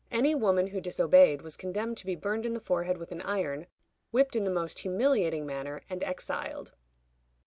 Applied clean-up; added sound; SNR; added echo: none; none; none; none.